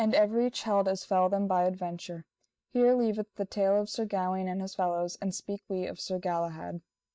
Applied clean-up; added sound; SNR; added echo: neural mask model DeepFilterNet 3.